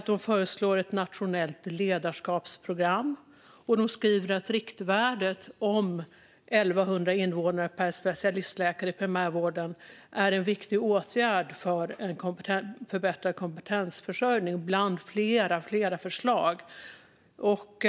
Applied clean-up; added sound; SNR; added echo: none; none; none; none.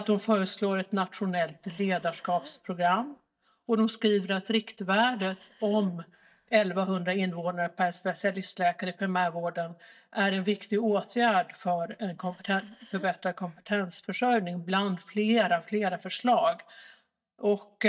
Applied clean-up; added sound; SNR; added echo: neural mask model DeepFilterNet 3.